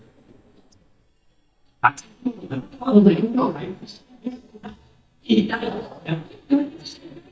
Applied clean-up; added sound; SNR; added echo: neural mask model DeepFilterNet 3.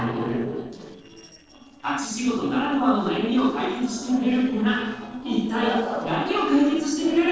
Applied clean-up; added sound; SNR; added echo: neural separator model SepFormer DNS4.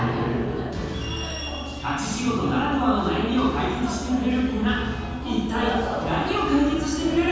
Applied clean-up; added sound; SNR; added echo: none; Truck; 11 dB; reverberation time 1.2 s.